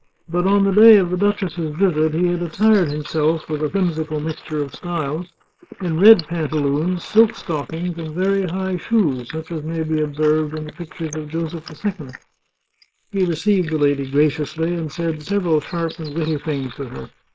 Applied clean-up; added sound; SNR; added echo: neural mask model Resemble Enhance denoiser.